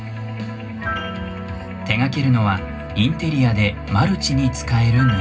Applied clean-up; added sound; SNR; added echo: none; Piano; 16 dB; reverberation time 0.4 s.